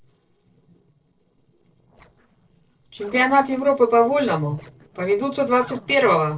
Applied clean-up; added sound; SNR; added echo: neural separator model SepFormer DNS4.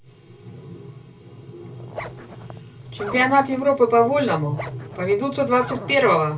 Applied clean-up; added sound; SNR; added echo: none; Zipper (clothing); 15 dB; reverberation time 0.2 s.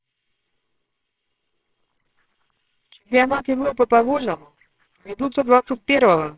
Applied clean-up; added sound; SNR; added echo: neural separator model SepFormer WHAMR!.